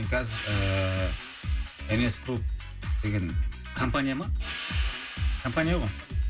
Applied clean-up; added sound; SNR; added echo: none; Cymbal; 11 dB; reverberation time 0.2 s.